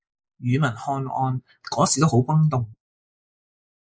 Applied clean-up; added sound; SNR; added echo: neural mask model Resemble Enhance denoiser.